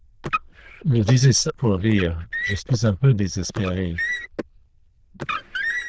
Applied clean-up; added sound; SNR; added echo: neural diffusion model UNIVERSE++.